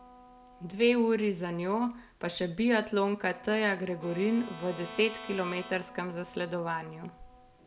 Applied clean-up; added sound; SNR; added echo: none; Bowed string instrument + Wind instrument, woodwind instrument; 18 dB; none.